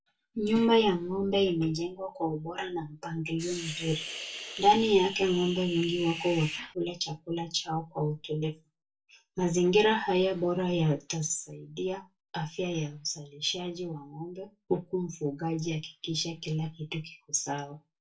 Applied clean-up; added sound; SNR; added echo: none; Hiss; 9 dB; reverberation time 0.2 s.